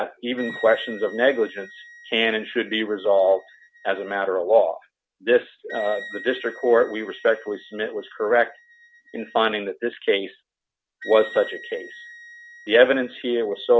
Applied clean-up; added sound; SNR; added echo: none; Wind instrument, woodwind instrument; 19 dB; none.